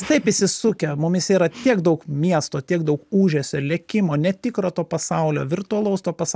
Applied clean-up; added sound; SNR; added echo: none; none; none; none.